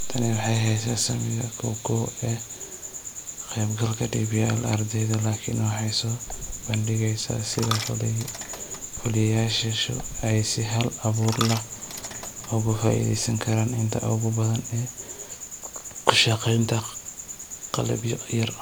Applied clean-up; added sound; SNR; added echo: none; Coin (dropping); 12 dB; none.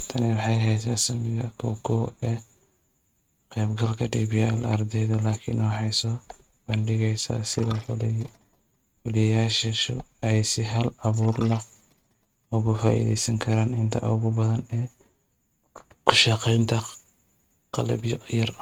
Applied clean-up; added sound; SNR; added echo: neural mask model RNNoise.